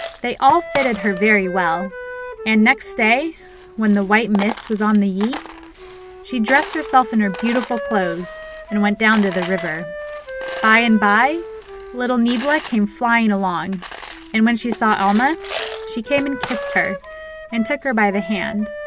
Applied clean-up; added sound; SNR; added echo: none; Coin (dropping) + Wind instrument, woodwind instrument; 12 dB; none.